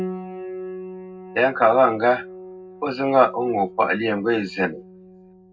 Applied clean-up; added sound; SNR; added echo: none; Piano; 14 dB; reverberation time 0.3 s.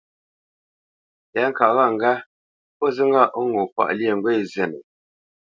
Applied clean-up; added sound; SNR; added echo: none; none; none; none.